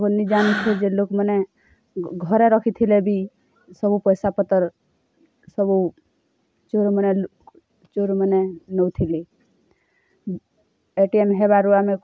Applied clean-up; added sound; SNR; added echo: none; Breathing; 10 dB; none.